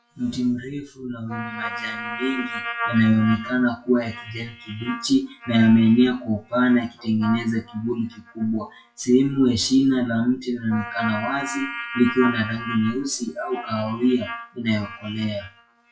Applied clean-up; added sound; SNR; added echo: classical method WPE with log-MMSE.